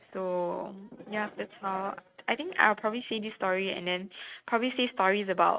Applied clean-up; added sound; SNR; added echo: neural mask model RNNoise.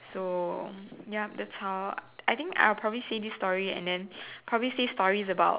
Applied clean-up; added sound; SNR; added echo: none; none; none; none.